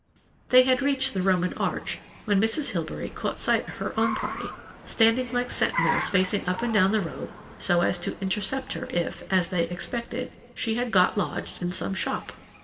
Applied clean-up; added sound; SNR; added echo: none; Car; 12 dB; reverberation time 1.6 s.